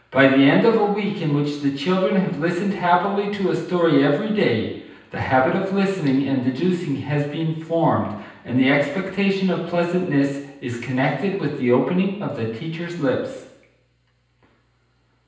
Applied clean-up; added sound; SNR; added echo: none; none; none; reverberation time 0.9 s.